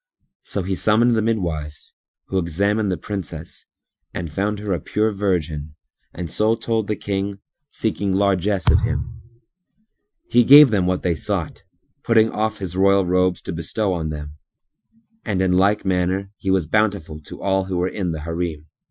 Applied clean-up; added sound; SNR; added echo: classical method Wiener filter.